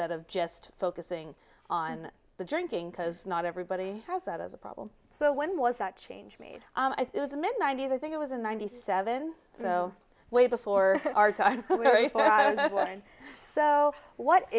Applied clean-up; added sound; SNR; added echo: none; none; none; none.